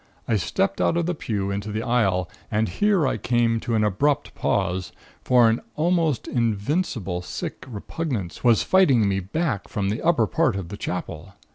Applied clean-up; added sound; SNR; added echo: none; none; none; none.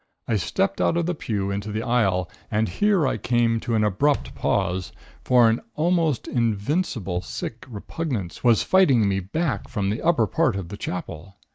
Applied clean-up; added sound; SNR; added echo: neural mask model DeepFilterNet 3.